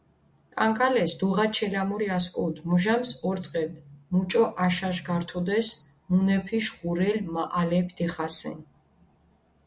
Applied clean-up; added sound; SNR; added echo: none; none; none; none.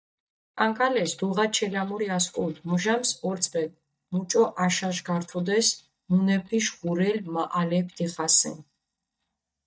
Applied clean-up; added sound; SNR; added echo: neural mask model DeepFilterNet 3.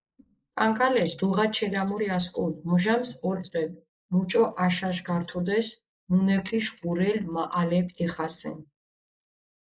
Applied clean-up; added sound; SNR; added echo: neural mask model Resemble Enhance denoiser.